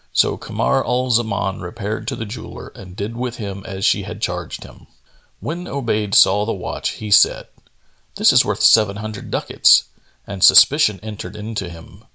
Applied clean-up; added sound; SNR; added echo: none; none; none; none.